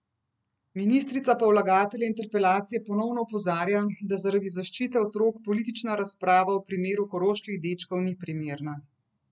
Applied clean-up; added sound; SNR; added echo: none; none; none; none.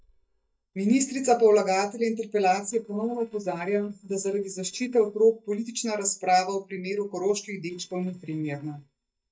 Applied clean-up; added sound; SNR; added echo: neural mask model DeepFilterNet 3.